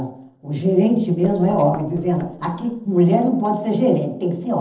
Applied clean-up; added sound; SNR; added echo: neural separator model SepFormer DNS4.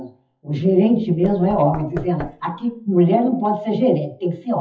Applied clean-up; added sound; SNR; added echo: classical method WPE with log-MMSE.